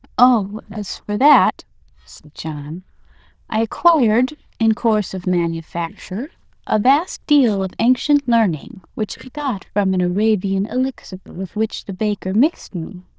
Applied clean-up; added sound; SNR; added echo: neural diffusion model UNIVERSE++.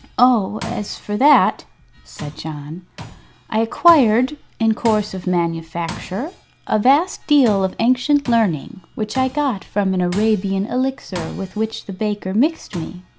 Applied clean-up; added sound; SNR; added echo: none; Tools; 19 dB; none.